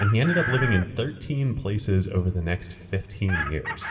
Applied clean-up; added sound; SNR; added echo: none; Chicken, rooster; 9 dB; reverberation time 1.7 s.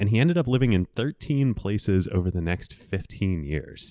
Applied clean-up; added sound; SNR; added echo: none; none; none; none.